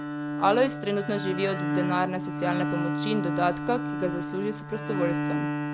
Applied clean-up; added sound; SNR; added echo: none; Bowed string instrument; 1 dB; none.